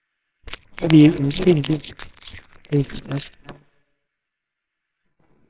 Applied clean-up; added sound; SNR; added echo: neural separator model SepFormer WHAMR!.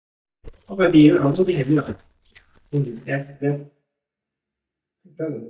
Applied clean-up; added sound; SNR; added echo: neural mask model DeepFilterNet 3.